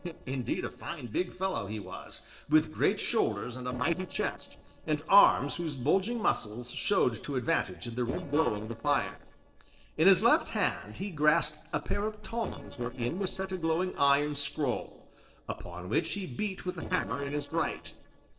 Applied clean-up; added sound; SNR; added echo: neural separator model SepFormer DNS4.